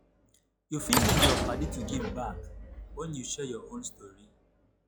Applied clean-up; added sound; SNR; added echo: classical method log-MMSE.